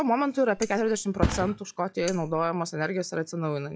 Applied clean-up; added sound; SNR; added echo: classical method log-MMSE.